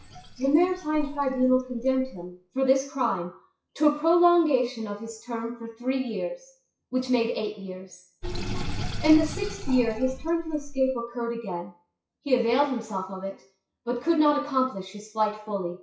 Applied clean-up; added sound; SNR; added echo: classical method WPE with log-MMSE.